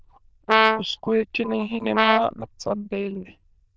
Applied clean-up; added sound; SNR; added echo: neural diffusion model UNIVERSE++.